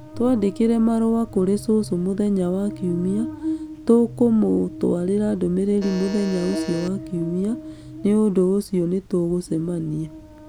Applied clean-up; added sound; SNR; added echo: none; Buzz + Alarm; 15 dB; none.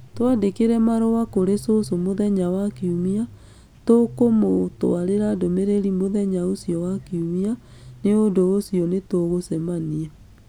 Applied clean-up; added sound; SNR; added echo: none; none; none; none.